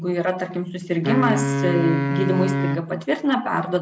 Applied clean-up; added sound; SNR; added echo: none; Wind instrument, woodwind instrument; 1 dB; none.